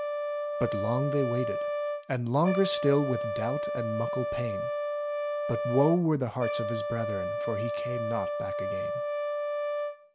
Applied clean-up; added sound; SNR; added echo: none; Brass instrument; 1 dB; none.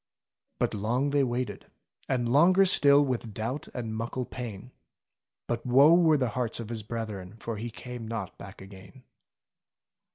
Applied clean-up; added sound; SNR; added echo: none; none; none; none.